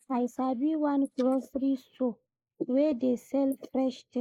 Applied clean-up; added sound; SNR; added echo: neural mask model Resemble Enhance denoiser.